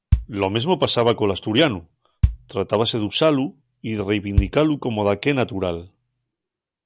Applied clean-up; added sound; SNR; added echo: none; Bass drum; 6 dB; none.